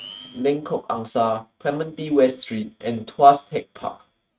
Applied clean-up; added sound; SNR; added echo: neural mask model RNNoise.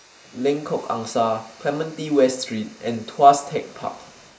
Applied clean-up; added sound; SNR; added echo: neural mask model Resemble Enhance denoiser.